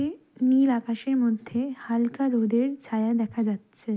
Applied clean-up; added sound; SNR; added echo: none; none; none; none.